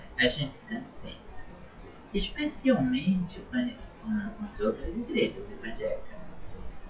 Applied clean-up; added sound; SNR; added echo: classical method WPE with log-MMSE.